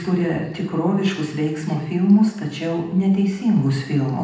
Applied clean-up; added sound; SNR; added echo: none; none; none; reverberation time 0.8 s.